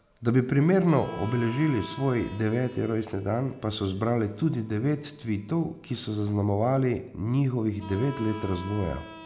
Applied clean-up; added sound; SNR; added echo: none; Harmonica; 19 dB; none.